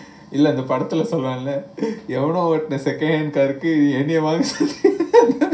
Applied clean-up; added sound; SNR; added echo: none; none; none; reverberation time 0.3 s.